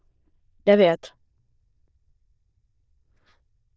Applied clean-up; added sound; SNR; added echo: neural diffusion model UNIVERSE++.